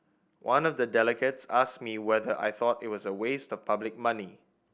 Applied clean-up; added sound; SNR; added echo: none; none; none; none.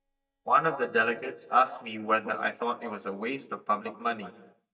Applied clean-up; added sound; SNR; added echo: neural mask model DeepFilterNet 3.